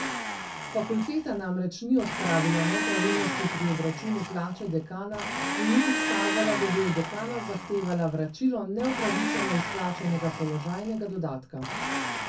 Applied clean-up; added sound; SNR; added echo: none; Domestic sounds, home sounds; 3 dB; reverberation time 0.3 s.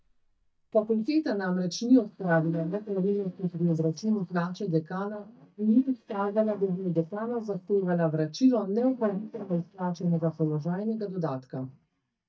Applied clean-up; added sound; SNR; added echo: neural mask model DeepFilterNet 3.